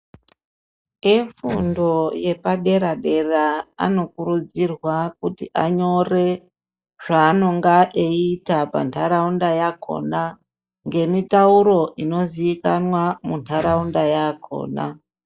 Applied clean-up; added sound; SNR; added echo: classical method log-MMSE.